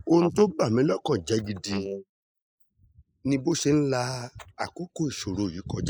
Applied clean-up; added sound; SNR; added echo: neural mask model Resemble Enhance denoiser.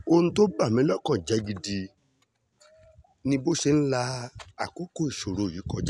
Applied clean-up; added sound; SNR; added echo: none; none; none; none.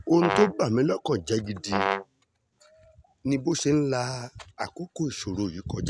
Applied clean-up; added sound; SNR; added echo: none; Brass instrument; 3 dB; none.